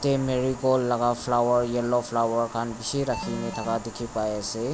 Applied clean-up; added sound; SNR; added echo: none; Alarm; 9 dB; none.